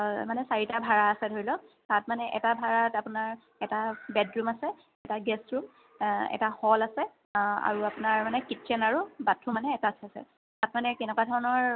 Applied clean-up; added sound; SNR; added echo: none; none; none; none.